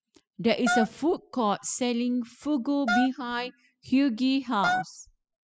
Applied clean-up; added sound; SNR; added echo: classical method spectral subtraction.